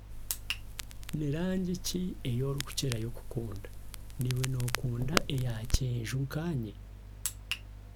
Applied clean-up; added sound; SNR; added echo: none; Crackle; 3 dB; none.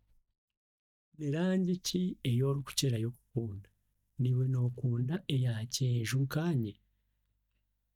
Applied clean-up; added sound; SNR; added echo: neural mask model DeepFilterNet 3.